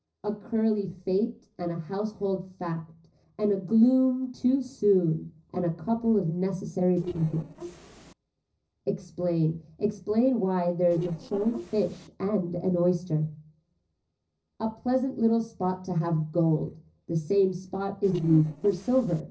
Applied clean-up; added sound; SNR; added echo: neural separator model SepFormer DNS4.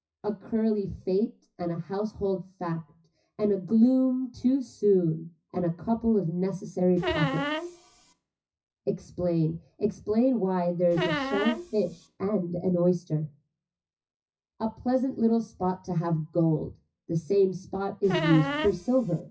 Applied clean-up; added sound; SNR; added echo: classical method WPE with log-MMSE.